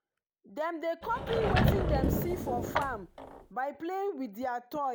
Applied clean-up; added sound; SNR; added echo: none; Sliding door / Wood; -4 dB; none.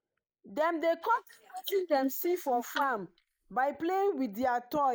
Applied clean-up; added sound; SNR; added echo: neural mask model Resemble Enhance denoiser.